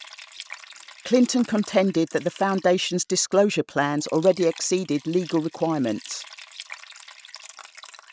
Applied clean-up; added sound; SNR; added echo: none; Liquid; 20 dB; none.